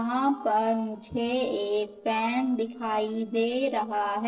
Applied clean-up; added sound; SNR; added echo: neural separator model SepFormer DNS4.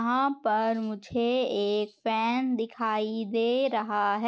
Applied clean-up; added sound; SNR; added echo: none; none; none; none.